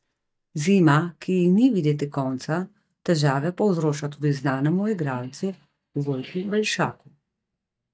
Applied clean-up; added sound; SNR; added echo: neural mask model DeepFilterNet 3.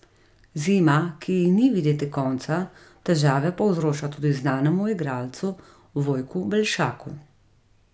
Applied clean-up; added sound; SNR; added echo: none; none; none; none.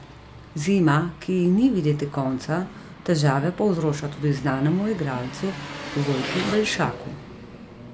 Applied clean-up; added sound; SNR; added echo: none; Engine; 13 dB; none.